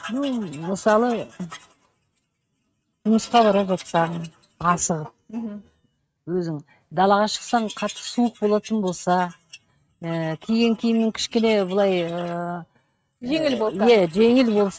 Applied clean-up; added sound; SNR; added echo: neural mask model RNNoise.